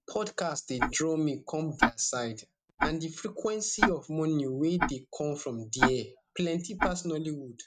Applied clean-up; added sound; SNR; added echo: neural mask model RNNoise.